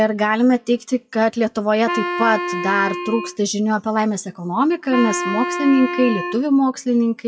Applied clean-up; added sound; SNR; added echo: classical method WPE with log-MMSE.